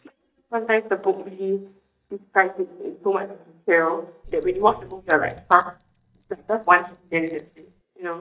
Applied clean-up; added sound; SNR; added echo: neural mask model DeepFilterNet 3.